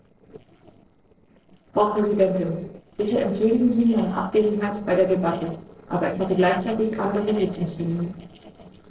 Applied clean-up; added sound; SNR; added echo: neural separator model SepFormer DNS4.